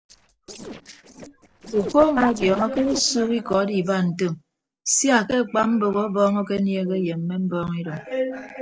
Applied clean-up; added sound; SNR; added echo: neural separator model SepFormer DNS4.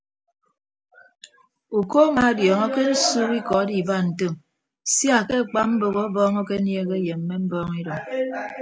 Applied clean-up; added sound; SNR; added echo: none; none; none; none.